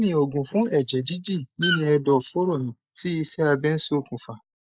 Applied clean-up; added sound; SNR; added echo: neural mask model Resemble Enhance denoiser.